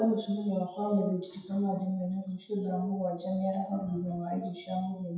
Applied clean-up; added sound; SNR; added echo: classical method WPE with log-MMSE.